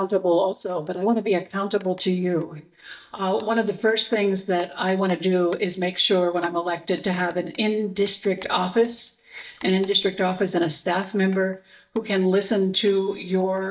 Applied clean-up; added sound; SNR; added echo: neural mask model DeepFilterNet 3.